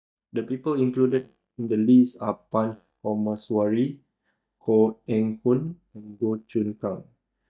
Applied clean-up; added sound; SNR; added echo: neural mask model DeepFilterNet 3.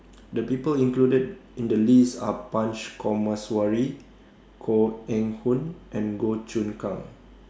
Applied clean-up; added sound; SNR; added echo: none; none; none; none.